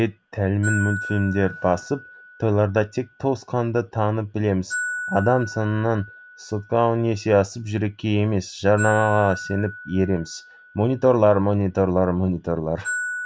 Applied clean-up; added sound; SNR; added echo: none; Glockenspiel; 12 dB; none.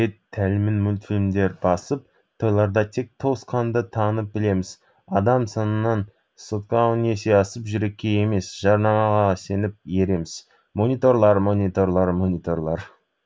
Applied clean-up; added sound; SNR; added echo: none; none; none; none.